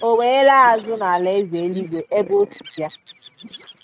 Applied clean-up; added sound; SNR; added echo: neural mask model RNNoise.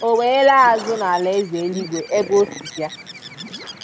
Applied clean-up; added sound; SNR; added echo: none; Bird; 16 dB; none.